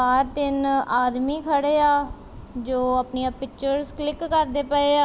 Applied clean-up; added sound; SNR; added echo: none; none; none; none.